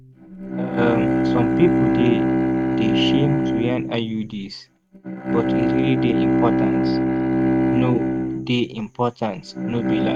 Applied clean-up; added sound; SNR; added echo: neural mask model RNNoise.